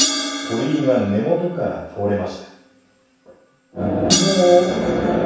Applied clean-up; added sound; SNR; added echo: none; Crash cymbal; 7 dB; reverberation time 0.7 s.